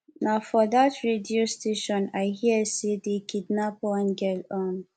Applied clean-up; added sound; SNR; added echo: none; none; none; none.